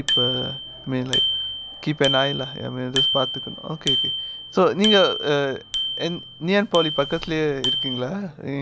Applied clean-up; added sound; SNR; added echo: none; Bicycle bell; 2 dB; none.